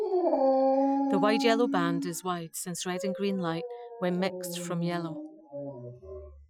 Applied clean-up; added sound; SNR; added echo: classical method Wiener filter.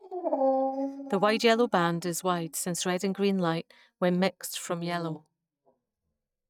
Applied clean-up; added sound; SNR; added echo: neural mask model DeepFilterNet 3.